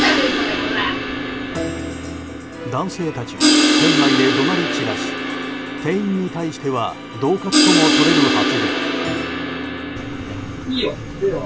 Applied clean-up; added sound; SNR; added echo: none; Crash cymbal; -3 dB; none.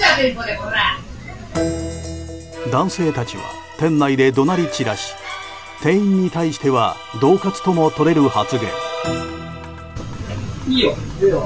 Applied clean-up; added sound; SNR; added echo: none; none; none; none.